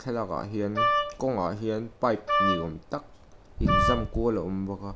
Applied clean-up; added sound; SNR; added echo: none; Wind instrument, woodwind instrument; -2 dB; none.